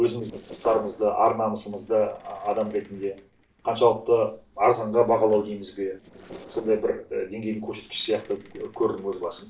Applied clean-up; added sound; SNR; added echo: neural separator model SepFormer DNS4.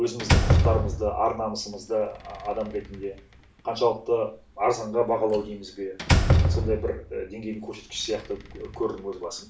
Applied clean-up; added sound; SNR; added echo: none; Slam; -1 dB; reverberation time 0.3 s.